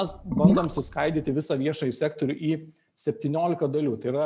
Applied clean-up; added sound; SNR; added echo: none; Gurgling / Liquid; -2 dB; none.